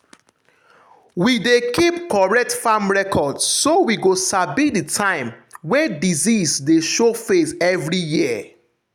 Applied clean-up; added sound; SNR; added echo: none; none; none; none.